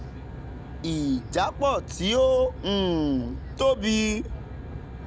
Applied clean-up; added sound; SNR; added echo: none; Aircraft; 10 dB; none.